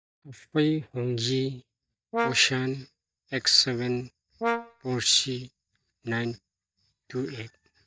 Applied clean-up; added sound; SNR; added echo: neural mask model DeepFilterNet 3.